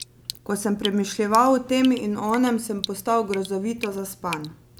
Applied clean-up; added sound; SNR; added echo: none; Drip; 15 dB; none.